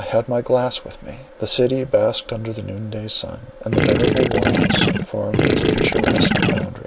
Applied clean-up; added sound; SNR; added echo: none; Gurgling / Liquid; -5 dB; none.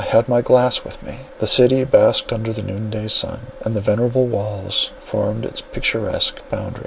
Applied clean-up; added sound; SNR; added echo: none; none; none; none.